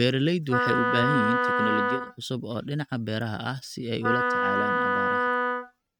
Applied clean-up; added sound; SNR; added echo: neural mask model RNNoise.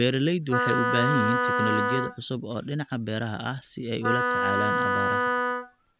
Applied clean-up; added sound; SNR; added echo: none; Wind instrument, woodwind instrument; -2 dB; none.